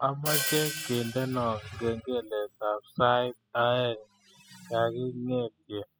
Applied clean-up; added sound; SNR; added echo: classical method spectral subtraction.